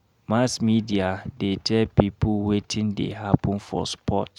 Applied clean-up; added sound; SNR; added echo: none; none; none; none.